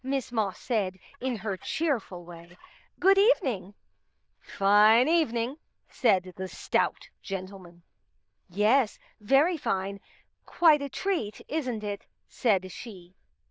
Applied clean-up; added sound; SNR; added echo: neural diffusion model UNIVERSE++.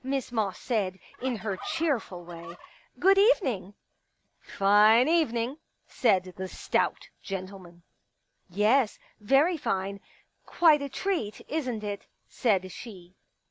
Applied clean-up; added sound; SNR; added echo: none; Fowl; 17 dB; none.